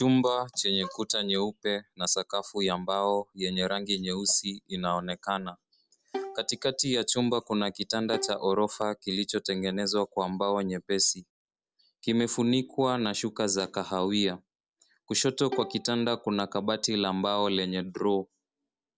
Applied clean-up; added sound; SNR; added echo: none; Bowed string instrument; 12 dB; none.